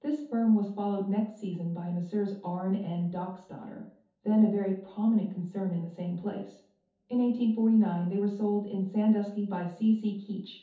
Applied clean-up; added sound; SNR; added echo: none; none; none; reverberation time 0.5 s.